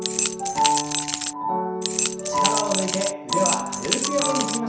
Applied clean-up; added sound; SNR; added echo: none; Rattle / Keys jangling; 1 dB; reverberation time 0.7 s.